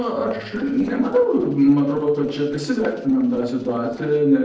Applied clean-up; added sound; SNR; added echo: neural separator model SepFormer DNS4.